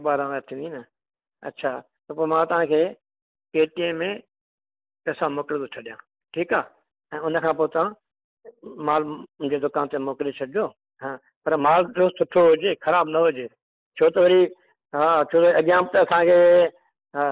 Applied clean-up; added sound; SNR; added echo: neural mask model Resemble Enhance denoiser.